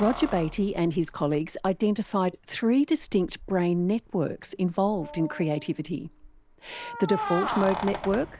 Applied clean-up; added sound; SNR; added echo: none; Keys jangling; 12 dB; none.